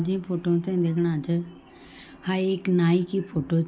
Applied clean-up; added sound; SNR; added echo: none; none; none; none.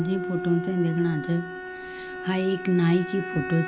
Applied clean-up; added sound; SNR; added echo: none; Bowed string instrument; 9 dB; none.